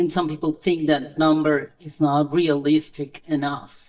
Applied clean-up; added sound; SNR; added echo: neural mask model DeepFilterNet 3.